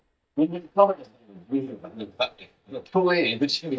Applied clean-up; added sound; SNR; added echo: neural mask model DeepFilterNet 3.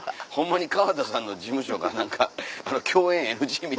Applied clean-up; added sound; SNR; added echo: none; none; none; none.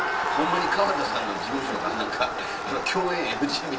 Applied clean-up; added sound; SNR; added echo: none; Crowd; 1 dB; reverberation time 0.3 s.